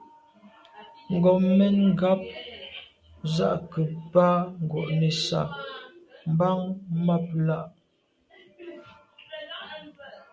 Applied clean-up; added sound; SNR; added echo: none; none; none; none.